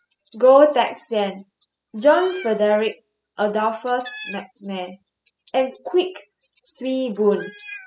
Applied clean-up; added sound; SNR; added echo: classical method spectral subtraction.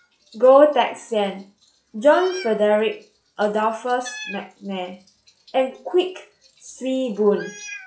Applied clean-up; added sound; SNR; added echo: classical method log-MMSE.